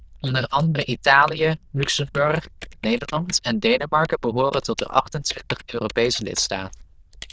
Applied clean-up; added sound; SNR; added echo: neural diffusion model UNIVERSE++.